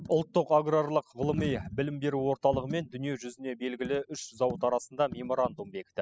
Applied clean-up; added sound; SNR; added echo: classical method spectral subtraction.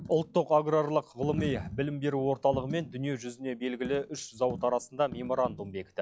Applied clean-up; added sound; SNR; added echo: classical method log-MMSE.